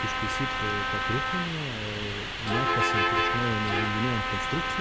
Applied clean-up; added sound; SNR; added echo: none; Wind instrument, woodwind instrument + Bus; -5 dB; none.